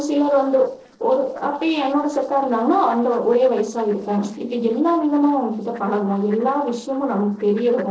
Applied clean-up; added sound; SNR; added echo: neural separator model SepFormer DNS4.